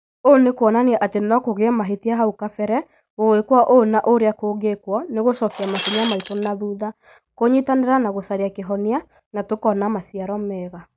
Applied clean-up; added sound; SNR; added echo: none; Shatter; 1 dB; none.